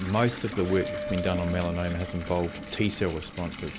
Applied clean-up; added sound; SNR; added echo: none; Bathtub (filling or washing) / Water tap, faucet + Wind instrument, woodwind instrument; 8 dB; none.